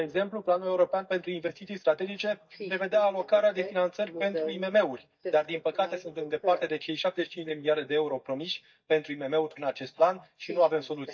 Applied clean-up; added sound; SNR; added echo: neural mask model DeepFilterNet 3.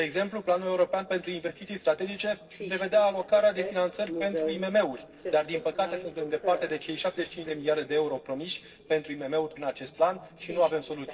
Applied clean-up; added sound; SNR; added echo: neural separator model SepFormer DNS4.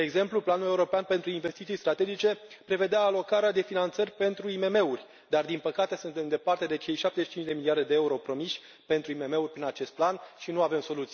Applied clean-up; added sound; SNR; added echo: none; none; none; none.